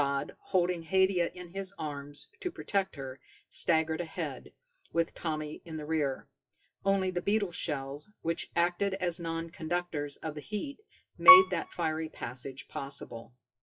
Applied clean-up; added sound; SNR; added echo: classical method WPE with log-MMSE.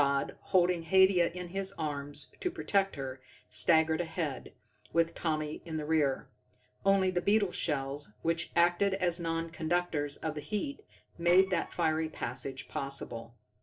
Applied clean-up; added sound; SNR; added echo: neural separator model SepFormer DNS4.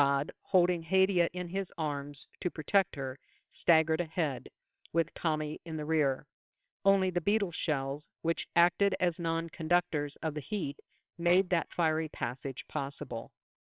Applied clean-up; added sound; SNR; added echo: neural separator model SepFormer WHAMR!.